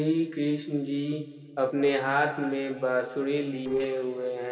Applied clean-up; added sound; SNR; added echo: neural separator model SepFormer DNS4.